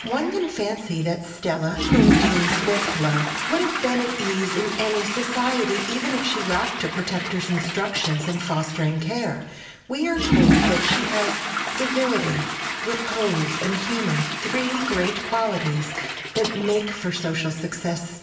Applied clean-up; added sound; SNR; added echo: none; Toilet flush / Water; 1 dB; reverberation time 0.9 s.